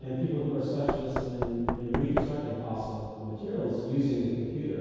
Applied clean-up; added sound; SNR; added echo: none; Knock; 5 dB; reverberation time 2.0 s.